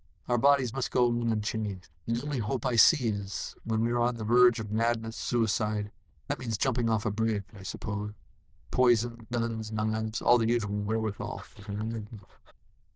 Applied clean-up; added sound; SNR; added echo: neural diffusion model UNIVERSE++.